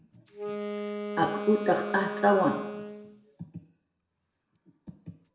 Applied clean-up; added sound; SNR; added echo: none; Wind instrument, woodwind instrument; 7 dB; reverberation time 0.6 s.